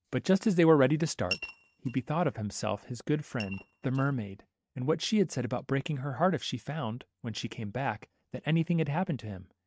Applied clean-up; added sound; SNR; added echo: neural mask model RNNoise.